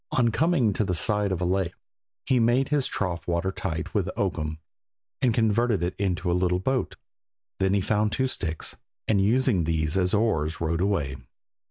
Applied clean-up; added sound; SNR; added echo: none; none; none; none.